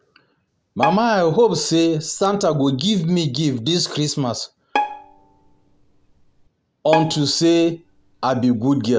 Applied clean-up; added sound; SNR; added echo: none; Bowed string instrument; 9 dB; none.